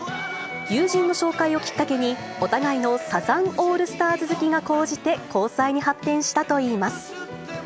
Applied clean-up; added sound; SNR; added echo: none; none; none; none.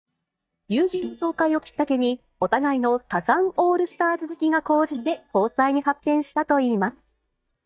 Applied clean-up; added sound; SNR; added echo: neural mask model DeepFilterNet 3.